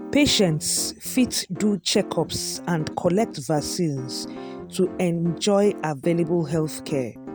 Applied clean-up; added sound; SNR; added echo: none; Piano; 13 dB; none.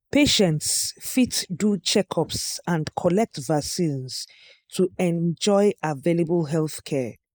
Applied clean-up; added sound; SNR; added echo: neural mask model Resemble Enhance denoiser.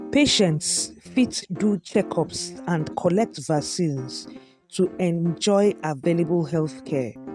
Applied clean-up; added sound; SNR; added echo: neural mask model RNNoise.